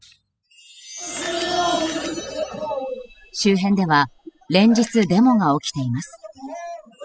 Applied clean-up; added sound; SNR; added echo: classical method spectral subtraction.